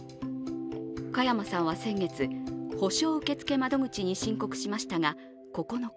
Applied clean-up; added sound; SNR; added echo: none; none; none; none.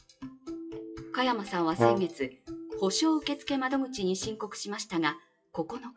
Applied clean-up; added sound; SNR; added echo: classical method WPE with log-MMSE.